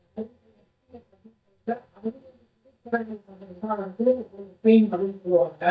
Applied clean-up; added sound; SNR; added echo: neural mask model DeepFilterNet 3.